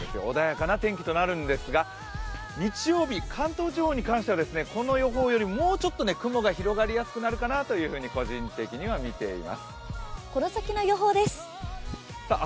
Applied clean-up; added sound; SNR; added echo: none; Scratching (performance technique); 12 dB; none.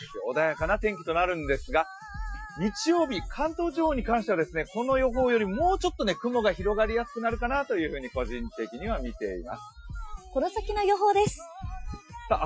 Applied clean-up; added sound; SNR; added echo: classical method Wiener filter.